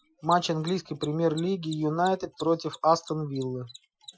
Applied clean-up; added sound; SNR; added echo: classical method Wiener filter.